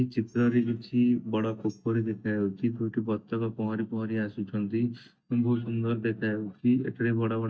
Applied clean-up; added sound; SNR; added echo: neural mask model DeepFilterNet 3.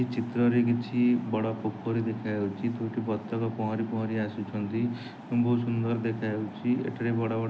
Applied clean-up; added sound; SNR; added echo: none; none; none; none.